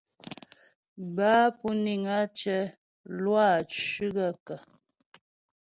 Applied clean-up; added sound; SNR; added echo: none; none; none; none.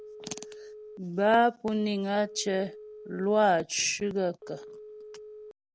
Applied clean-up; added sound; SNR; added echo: none; Telephone; 18 dB; none.